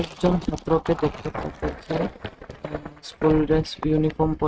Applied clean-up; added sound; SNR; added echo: neural mask model RNNoise.